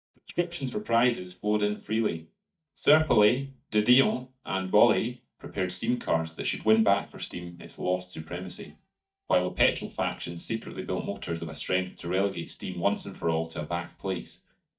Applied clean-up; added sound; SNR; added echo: neural mask model DeepFilterNet 3.